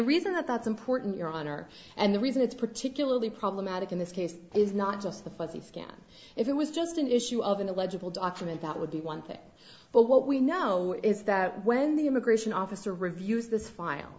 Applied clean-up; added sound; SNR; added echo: none; none; none; none.